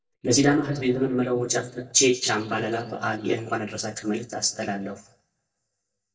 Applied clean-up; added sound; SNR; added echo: neural mask model DeepFilterNet 3.